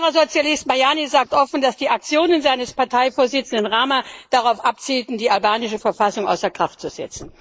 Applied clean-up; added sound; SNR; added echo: neural mask model Resemble Enhance denoiser.